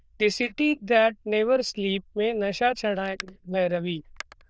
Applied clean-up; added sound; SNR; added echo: neural diffusion model UNIVERSE++.